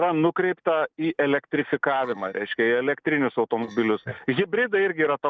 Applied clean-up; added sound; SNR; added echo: neural separator model SepFormer DNS4.